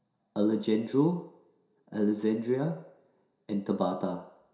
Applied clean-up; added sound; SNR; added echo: none; none; none; reverberation time 0.7 s.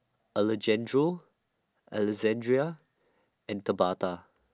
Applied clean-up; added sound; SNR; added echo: none; none; none; none.